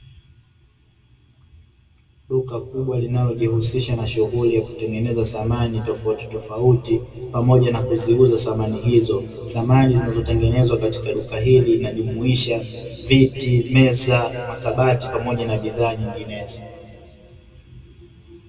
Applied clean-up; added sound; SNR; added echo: none; none; none; reverberation time 2.3 s.